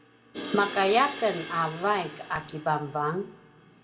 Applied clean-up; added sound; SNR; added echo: none; Crash cymbal; 13 dB; reverberation time 0.8 s.